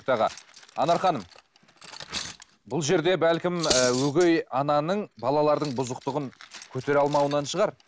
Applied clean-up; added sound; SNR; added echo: none; Cutlery, silverware; 13 dB; none.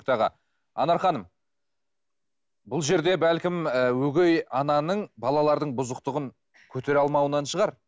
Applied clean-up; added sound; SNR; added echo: none; none; none; none.